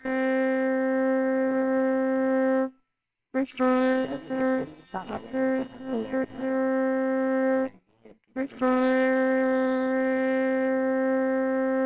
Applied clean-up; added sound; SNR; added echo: neural separator model SepFormer WHAMR!.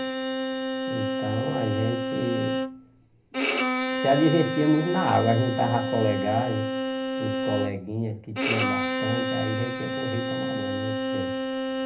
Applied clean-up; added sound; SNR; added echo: none; Bowed string instrument; 0 dB; reverberation time 0.3 s.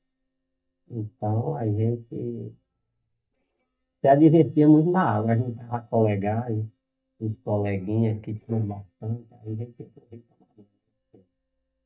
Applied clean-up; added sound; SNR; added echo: neural mask model DeepFilterNet 3.